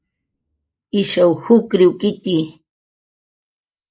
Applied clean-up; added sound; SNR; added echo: neural mask model Resemble Enhance denoiser.